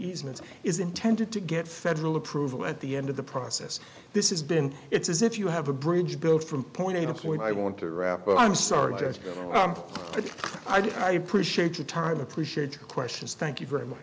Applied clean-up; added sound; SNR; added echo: none; none; none; none.